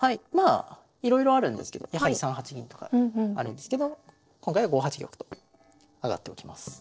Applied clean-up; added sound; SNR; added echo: neural separator model SepFormer DNS4.